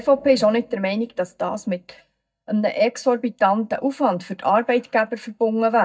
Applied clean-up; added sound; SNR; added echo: neural mask model DeepFilterNet 3.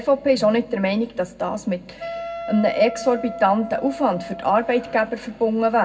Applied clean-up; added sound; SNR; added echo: none; Wind instrument, woodwind instrument; 12 dB; reverberation time 0.3 s.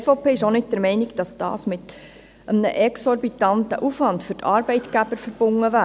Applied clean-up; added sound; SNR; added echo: none; none; none; none.